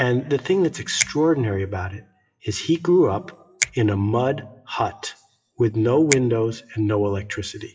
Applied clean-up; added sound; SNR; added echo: classical method WPE with log-MMSE.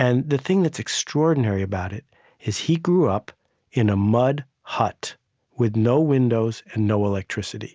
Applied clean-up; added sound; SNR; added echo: none; none; none; none.